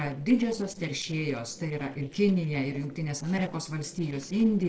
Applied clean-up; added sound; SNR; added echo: neural separator model SepFormer DNS4.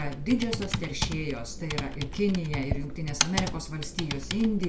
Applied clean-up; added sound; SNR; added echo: none; Computer keyboard; 4 dB; reverberation time 0.3 s.